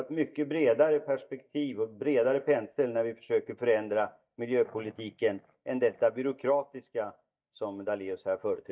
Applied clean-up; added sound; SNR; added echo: neural mask model DeepFilterNet 3.